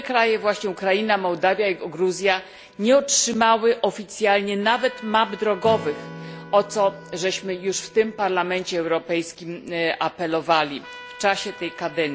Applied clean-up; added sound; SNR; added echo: none; Trumpet + Strum; 20 dB; none.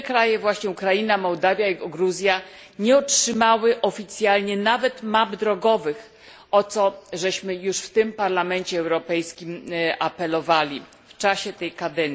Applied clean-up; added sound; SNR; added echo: none; none; none; none.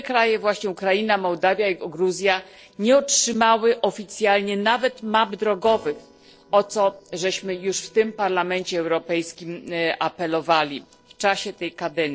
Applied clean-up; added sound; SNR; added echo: neural separator model SepFormer DNS4.